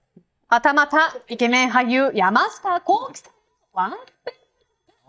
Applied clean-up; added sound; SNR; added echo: neural mask model DeepFilterNet 3.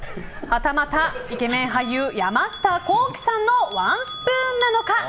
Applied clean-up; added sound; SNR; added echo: none; Bell; 11 dB; none.